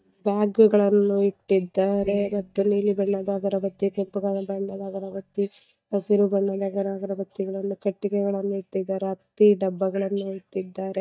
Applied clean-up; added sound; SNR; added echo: neural mask model DeepFilterNet 3.